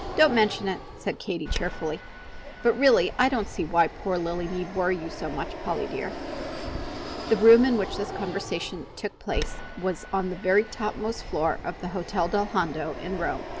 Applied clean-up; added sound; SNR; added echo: none; Fixed-wing aircraft, airplane; 9 dB; none.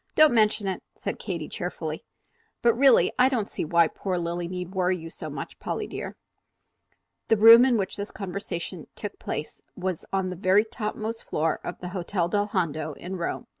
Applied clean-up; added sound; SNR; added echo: none; none; none; none.